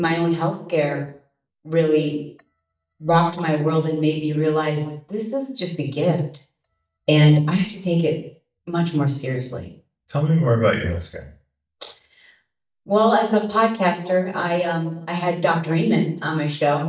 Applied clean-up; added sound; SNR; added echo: neural mask model DeepFilterNet 3.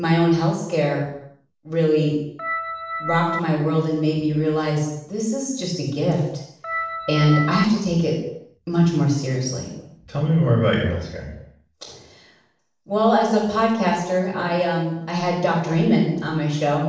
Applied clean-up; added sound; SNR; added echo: none; Organ; 6 dB; reverberation time 0.7 s.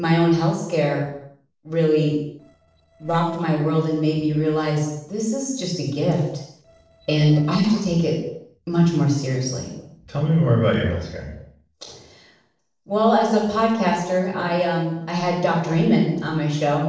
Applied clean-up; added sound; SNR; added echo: neural separator model SepFormer DNS4.